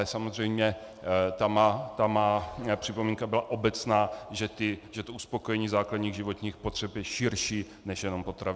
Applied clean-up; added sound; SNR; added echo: none; none; none; none.